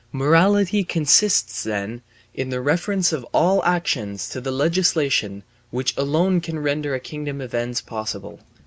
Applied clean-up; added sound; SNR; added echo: none; none; none; none.